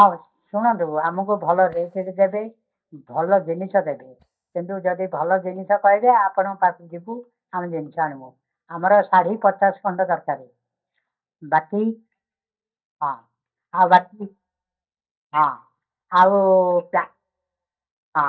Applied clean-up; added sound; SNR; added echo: neural mask model DeepFilterNet 3.